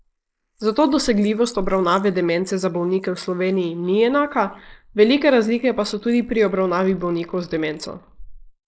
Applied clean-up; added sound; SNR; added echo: neural mask model Resemble Enhance denoiser.